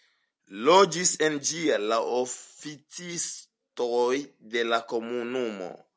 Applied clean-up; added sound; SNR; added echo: none; none; none; none.